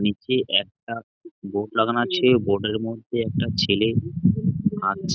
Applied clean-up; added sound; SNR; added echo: none; none; none; none.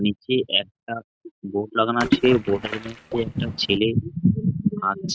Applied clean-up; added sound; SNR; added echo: neural mask model RNNoise.